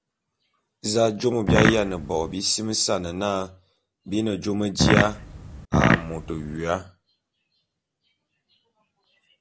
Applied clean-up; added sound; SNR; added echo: none; Fart; -4 dB; none.